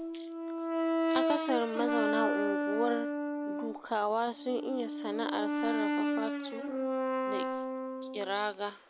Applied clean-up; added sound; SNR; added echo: none; Brass instrument; -2 dB; none.